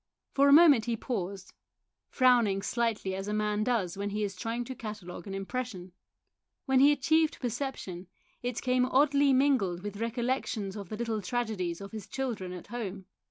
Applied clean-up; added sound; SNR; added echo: none; none; none; none.